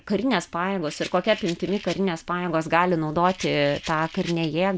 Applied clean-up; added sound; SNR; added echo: none; Rattle; 17 dB; none.